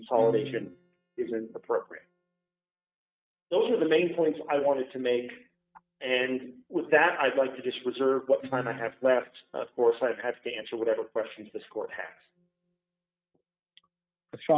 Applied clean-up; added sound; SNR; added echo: neural mask model RNNoise.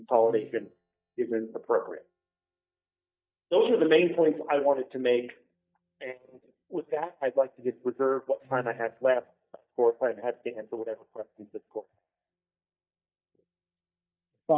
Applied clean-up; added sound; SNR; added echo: neural mask model DeepFilterNet 3.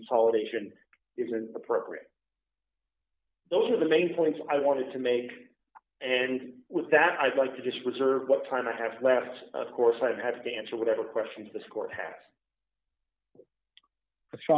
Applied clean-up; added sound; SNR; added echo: none; none; none; none.